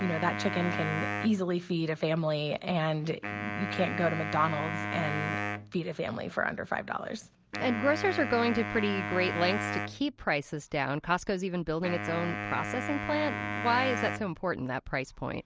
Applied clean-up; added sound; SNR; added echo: none; Wind instrument, woodwind instrument; 6 dB; none.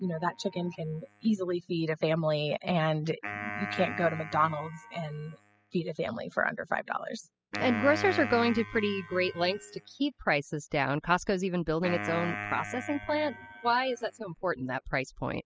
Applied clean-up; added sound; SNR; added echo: classical method spectral subtraction.